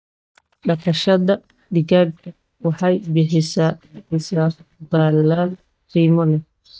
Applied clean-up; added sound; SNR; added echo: neural mask model DeepFilterNet 3.